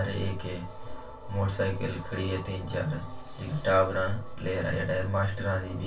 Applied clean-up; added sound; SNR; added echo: none; none; none; reverberation time 0.2 s.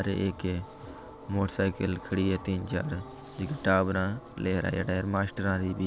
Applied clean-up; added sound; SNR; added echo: none; none; none; none.